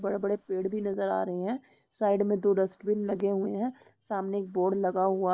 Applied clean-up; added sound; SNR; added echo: neural mask model Resemble Enhance denoiser.